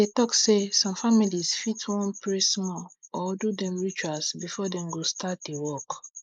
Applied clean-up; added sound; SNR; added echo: neural mask model Resemble Enhance denoiser.